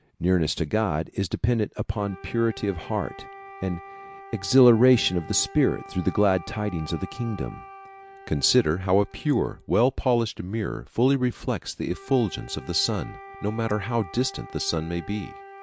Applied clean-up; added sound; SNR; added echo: none; Wind instrument, woodwind instrument; 19 dB; none.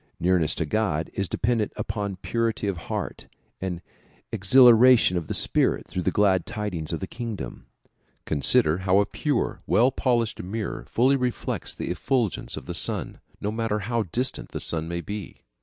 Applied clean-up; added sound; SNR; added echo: none; none; none; none.